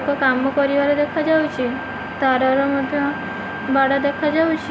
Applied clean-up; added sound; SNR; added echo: none; Wind instrument, woodwind instrument; 16 dB; none.